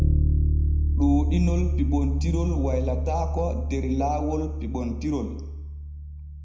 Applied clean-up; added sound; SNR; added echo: none; Bass guitar; -4 dB; reverberation time 0.8 s.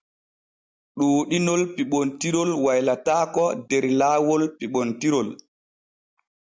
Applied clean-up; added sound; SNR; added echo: none; none; none; none.